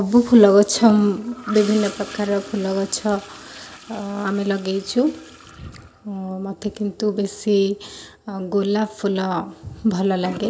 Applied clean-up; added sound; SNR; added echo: none; Toilet flush / Gurgling; 20 dB; none.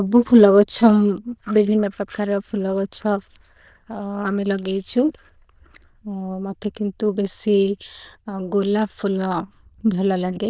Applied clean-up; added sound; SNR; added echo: neural diffusion model UNIVERSE++.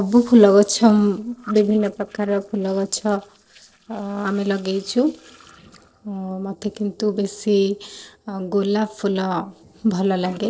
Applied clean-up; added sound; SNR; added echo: neural separator model SepFormer DNS4.